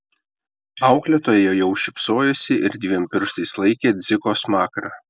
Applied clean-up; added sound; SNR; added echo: none; none; none; none.